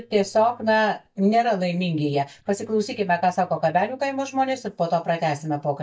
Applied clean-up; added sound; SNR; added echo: neural mask model DeepFilterNet 3.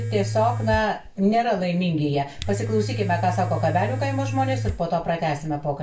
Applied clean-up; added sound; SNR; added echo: none; Domestic sounds, home sounds; 6 dB; reverberation time 0.3 s.